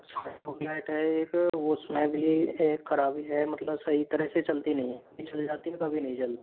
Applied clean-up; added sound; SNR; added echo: none; none; none; none.